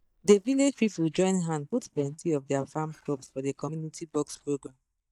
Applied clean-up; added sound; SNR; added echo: neural mask model DeepFilterNet 3.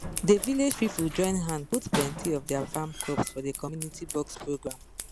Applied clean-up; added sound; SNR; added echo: none; Scissors; 5 dB; none.